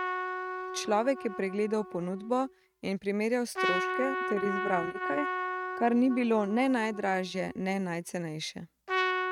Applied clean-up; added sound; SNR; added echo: neural mask model RNNoise.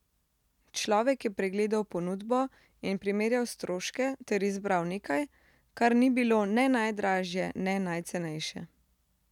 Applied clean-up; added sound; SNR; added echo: none; none; none; none.